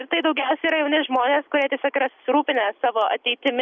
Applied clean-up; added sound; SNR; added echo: none; none; none; none.